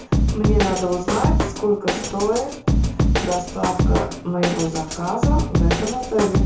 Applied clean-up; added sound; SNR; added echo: none; Drum kit; -3 dB; reverberation time 0.5 s.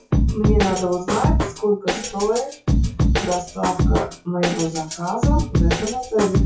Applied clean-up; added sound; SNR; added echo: classical method WPE with log-MMSE.